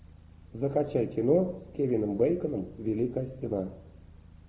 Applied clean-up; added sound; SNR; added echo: none; none; none; none.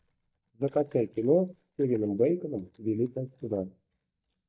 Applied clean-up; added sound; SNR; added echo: neural mask model DeepFilterNet 3.